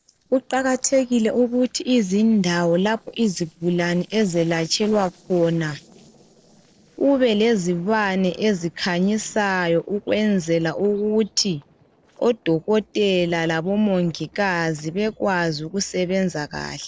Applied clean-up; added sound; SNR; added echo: neural separator model SepFormer DNS4.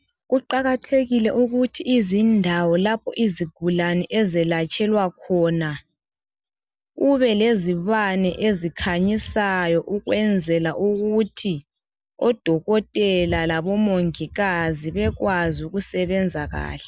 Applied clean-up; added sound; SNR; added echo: none; none; none; none.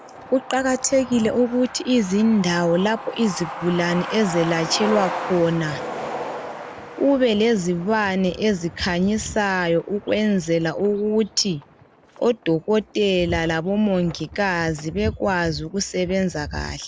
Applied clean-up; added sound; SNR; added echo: none; Truck; 13 dB; none.